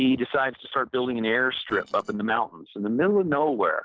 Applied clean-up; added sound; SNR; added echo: neural separator model SepFormer DNS4.